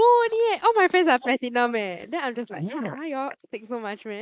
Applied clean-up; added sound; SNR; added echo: neural mask model Resemble Enhance denoiser.